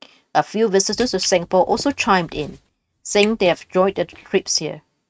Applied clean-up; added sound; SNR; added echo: neural mask model RNNoise.